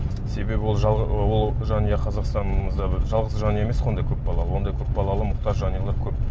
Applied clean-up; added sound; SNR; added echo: none; none; none; none.